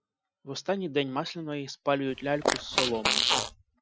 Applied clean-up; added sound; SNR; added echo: classical method Wiener filter.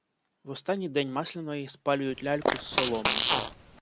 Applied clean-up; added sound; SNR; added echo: none; Fart; -4 dB; none.